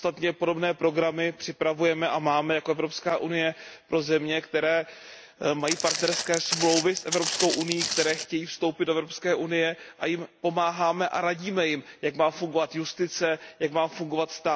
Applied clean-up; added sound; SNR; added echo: none; Walk, footsteps; 3 dB; none.